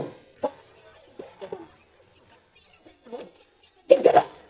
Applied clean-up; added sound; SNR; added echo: neural mask model DeepFilterNet 3.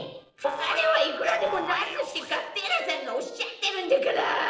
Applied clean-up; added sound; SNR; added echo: neural separator model SepFormer DNS4.